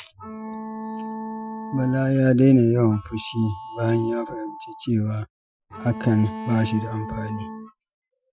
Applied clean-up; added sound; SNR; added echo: classical method Wiener filter.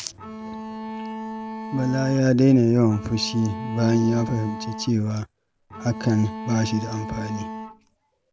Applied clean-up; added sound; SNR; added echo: none; Bowed string instrument; 10 dB; none.